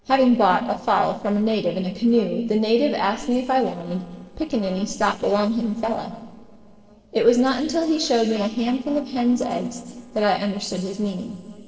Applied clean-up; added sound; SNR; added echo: neural separator model SepFormer DNS4.